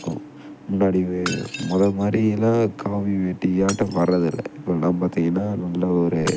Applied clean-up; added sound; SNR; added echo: none; Shatter; 17 dB; none.